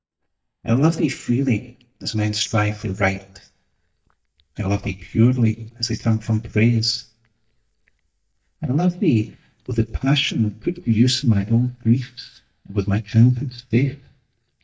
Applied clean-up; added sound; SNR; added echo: neural mask model DeepFilterNet 3.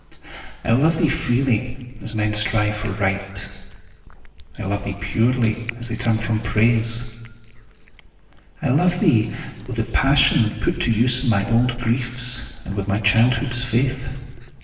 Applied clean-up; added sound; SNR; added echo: none; Cat; 14 dB; reverberation time 1.4 s.